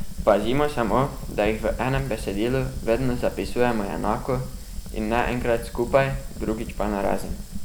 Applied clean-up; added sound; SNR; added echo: none; Fire; 6 dB; none.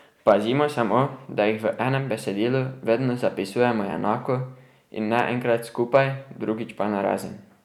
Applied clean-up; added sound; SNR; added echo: none; none; none; none.